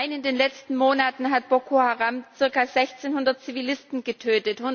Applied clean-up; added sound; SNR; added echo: none; none; none; none.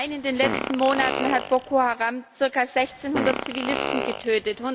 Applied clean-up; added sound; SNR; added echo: none; Fart; 6 dB; none.